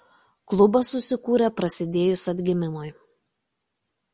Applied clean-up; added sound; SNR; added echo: none; none; none; none.